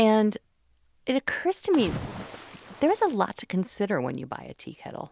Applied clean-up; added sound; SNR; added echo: none; Splash, splatter; 12 dB; none.